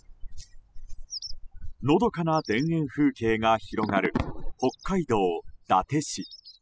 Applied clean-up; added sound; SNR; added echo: classical method spectral subtraction.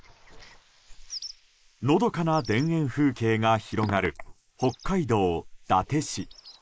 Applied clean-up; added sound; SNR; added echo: neural mask model Resemble Enhance denoiser.